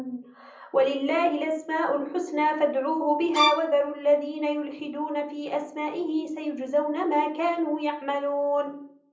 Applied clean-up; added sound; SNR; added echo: none; Bowed string instrument; 0 dB; reverberation time 0.6 s.